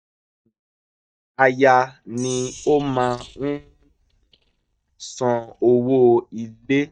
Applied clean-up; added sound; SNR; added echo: neural mask model DeepFilterNet 3.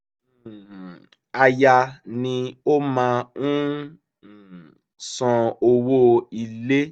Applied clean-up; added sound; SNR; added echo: none; none; none; none.